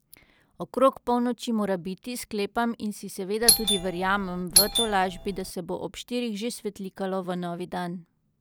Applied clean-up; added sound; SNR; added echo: none; Doorbell; -3 dB; none.